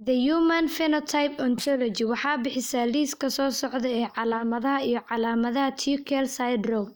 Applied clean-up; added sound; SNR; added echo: neural mask model DeepFilterNet 3.